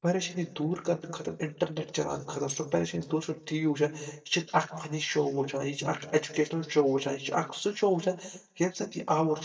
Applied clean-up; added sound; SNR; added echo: neural mask model DeepFilterNet 3.